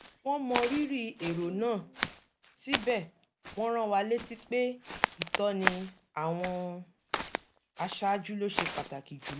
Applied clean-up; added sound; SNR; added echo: none; Walk, footsteps; 3 dB; none.